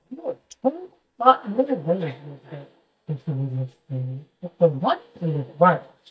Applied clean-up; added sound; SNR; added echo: neural mask model DeepFilterNet 3.